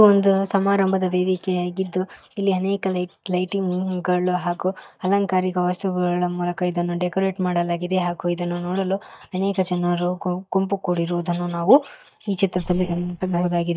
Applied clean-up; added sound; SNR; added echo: neural mask model DeepFilterNet 3.